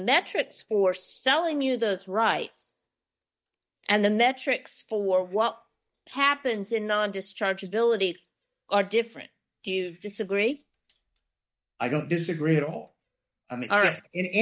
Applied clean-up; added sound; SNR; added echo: neural mask model DeepFilterNet 3.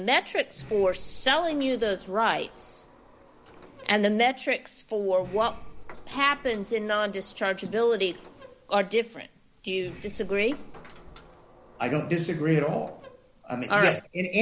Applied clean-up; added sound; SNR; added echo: none; Sliding door; 18 dB; none.